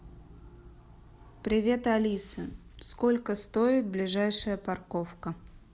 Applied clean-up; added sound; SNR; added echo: none; none; none; none.